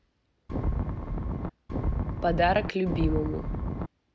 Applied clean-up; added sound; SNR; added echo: none; Wind; -2 dB; none.